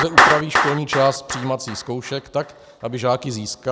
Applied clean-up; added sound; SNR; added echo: none; Clapping; -1 dB; none.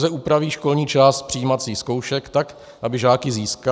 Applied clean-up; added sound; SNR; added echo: none; none; none; none.